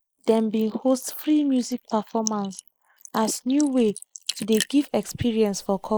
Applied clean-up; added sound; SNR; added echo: neural mask model Resemble Enhance denoiser.